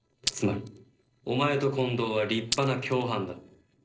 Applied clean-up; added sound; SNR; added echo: neural separator model SepFormer DNS4.